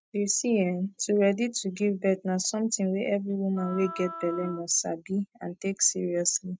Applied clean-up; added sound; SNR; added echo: neural mask model RNNoise.